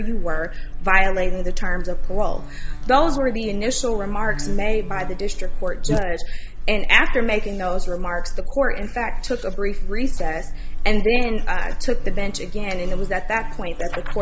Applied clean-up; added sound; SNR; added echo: none; Buzz; -4 dB; none.